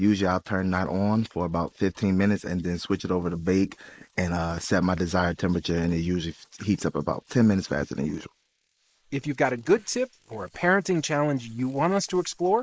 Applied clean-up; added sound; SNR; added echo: neural mask model Resemble Enhance denoiser.